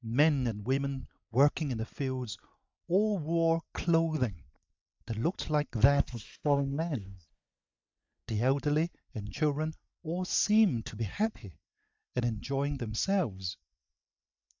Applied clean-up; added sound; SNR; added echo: neural mask model DeepFilterNet 3.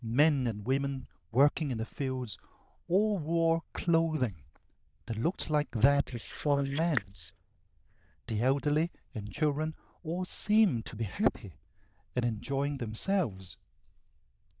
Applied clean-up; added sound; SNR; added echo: neural diffusion model UNIVERSE++.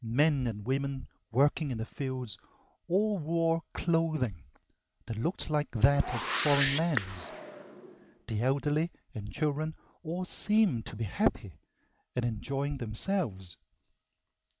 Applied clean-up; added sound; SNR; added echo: none; Whoosh, swoosh, swish; 4 dB; none.